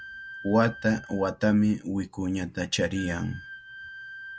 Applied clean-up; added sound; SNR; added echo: none; Wind instrument, woodwind instrument; 16 dB; none.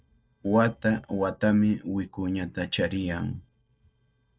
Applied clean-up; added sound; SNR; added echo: neural separator model SepFormer DNS4.